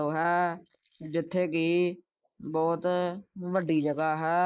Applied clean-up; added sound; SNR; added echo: neural mask model Resemble Enhance denoiser.